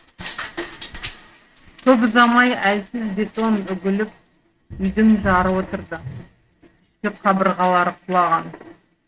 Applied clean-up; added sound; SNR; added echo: neural mask model RNNoise.